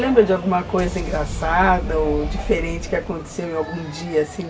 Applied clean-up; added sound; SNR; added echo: none; Boom; 7 dB; none.